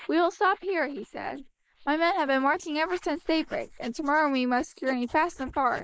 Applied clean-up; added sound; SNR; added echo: neural mask model Resemble Enhance denoiser.